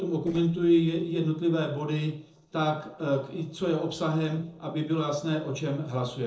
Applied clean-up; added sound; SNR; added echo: neural separator model SepFormer DNS4.